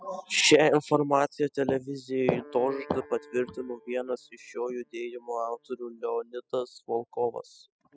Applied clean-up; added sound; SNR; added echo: classical method spectral subtraction.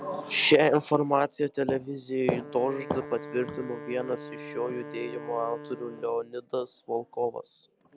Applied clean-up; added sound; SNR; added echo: none; Wind instrument, woodwind instrument; 15 dB; none.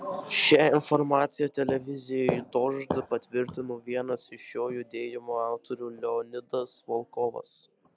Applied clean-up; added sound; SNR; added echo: none; none; none; none.